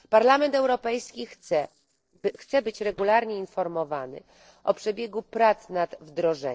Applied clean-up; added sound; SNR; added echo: neural separator model SepFormer DNS4.